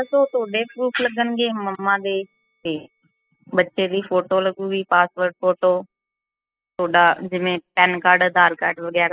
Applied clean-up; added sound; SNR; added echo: classical method spectral subtraction.